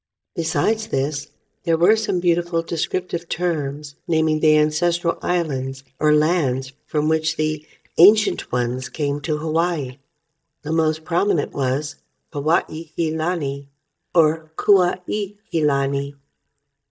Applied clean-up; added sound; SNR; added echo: neural mask model DeepFilterNet 3.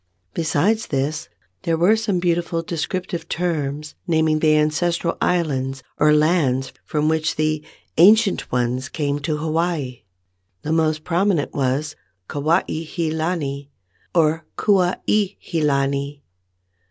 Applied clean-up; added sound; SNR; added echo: none; none; none; none.